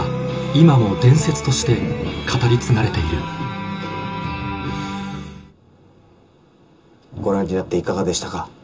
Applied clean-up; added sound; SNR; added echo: none; Thunder; 16 dB; reverberation time 0.2 s.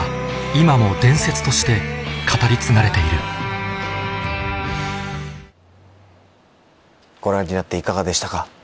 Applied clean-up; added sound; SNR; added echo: none; none; none; none.